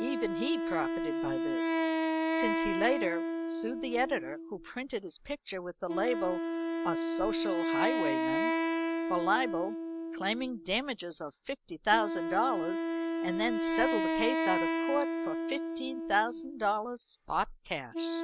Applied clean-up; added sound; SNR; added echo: none; Wind instrument, woodwind instrument; -1 dB; none.